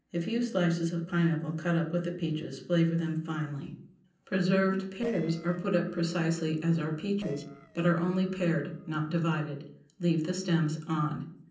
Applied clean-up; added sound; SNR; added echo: neural separator model SepFormer DNS4.